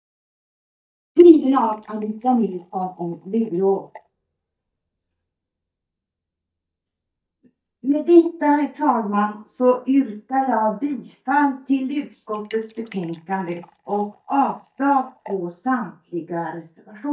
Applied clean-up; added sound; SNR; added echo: neural mask model DeepFilterNet 3.